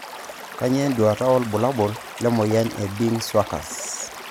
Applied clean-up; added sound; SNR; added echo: none; Stream / Liquid; 13 dB; none.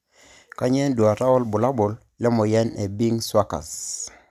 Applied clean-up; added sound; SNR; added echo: none; none; none; none.